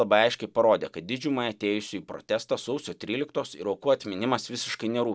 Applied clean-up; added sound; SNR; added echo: none; none; none; none.